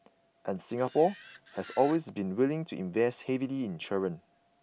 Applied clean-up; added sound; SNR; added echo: none; Camera; 16 dB; none.